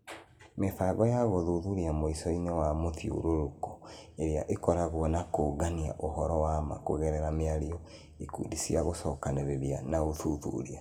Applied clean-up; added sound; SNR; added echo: none; none; none; reverberation time 1.4 s.